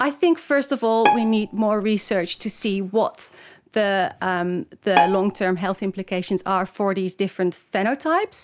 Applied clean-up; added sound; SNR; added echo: none; Bowed string instrument; 4 dB; none.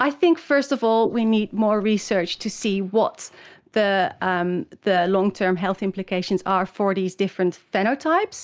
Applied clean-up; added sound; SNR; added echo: neural mask model Resemble Enhance denoiser.